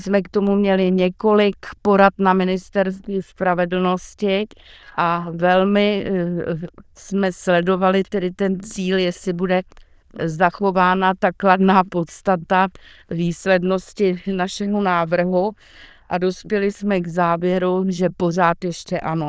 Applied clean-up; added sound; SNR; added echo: neural diffusion model UNIVERSE++.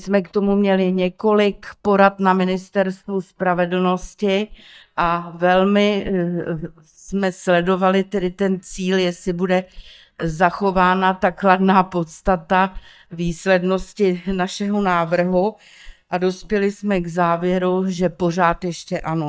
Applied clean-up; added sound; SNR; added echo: neural mask model DeepFilterNet 3.